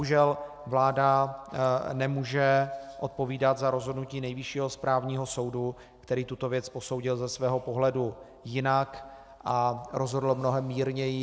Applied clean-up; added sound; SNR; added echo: none; none; none; none.